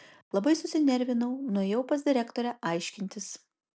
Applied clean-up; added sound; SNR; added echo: none; none; none; none.